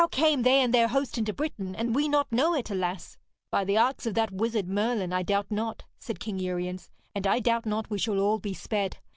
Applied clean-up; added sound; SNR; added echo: none; none; none; none.